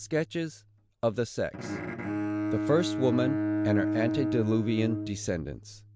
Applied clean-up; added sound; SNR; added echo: none; Bowed string instrument; 2 dB; none.